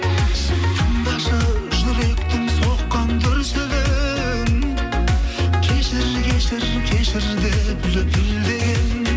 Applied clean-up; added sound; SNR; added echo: none; none; none; none.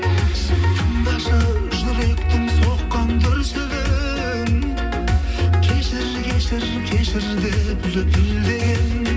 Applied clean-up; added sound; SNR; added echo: none; Bass guitar; 18 dB; reverberation time 0.3 s.